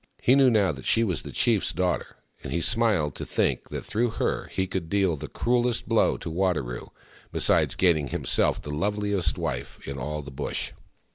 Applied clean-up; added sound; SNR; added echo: none; none; none; none.